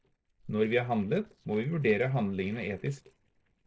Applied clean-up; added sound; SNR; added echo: neural separator model SepFormer DNS4.